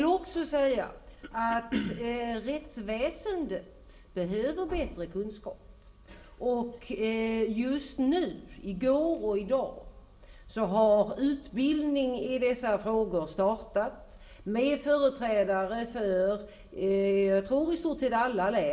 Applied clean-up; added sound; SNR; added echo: none; none; none; reverberation time 0.8 s.